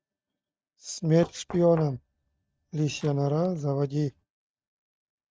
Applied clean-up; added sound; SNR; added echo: neural mask model RNNoise.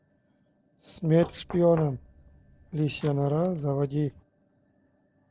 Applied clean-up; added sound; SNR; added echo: none; Knock; 18 dB; none.